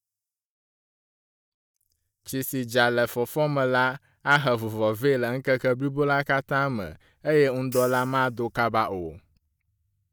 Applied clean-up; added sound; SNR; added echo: neural mask model DeepFilterNet 3.